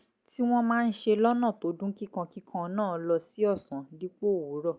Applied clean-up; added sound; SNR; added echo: none; none; none; none.